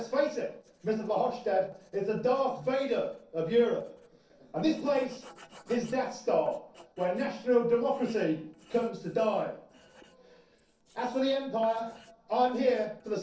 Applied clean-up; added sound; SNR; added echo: neural separator model SepFormer DNS4.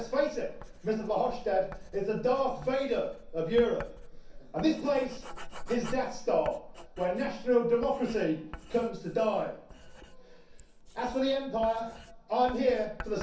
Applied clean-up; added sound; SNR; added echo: none; Writing; 13 dB; reverberation time 0.6 s.